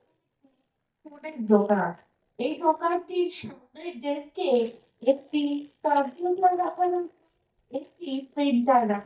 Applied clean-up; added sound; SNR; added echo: neural mask model DeepFilterNet 3.